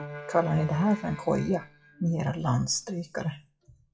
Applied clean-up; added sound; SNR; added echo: classical method WPE with log-MMSE.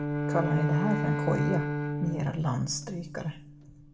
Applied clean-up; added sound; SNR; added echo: none; Bowed string instrument; 0 dB; reverberation time 0.5 s.